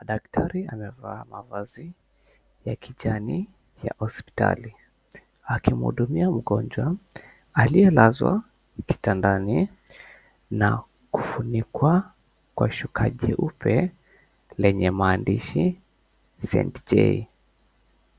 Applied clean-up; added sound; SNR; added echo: none; none; none; none.